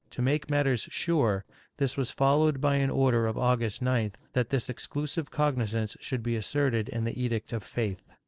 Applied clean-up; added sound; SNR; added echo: neural separator model SepFormer DNS4.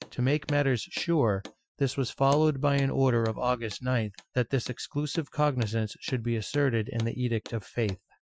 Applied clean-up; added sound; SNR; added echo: classical method Wiener filter.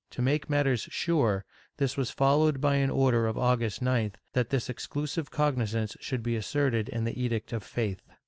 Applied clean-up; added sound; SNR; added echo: none; none; none; none.